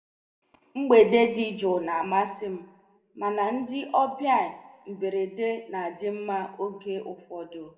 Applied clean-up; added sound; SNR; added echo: none; none; none; reverberation time 1.2 s.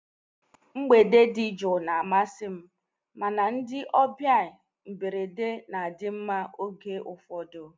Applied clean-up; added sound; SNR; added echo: none; none; none; none.